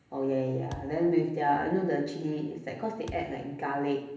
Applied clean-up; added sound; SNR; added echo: none; Thump, thud; 17 dB; reverberation time 0.8 s.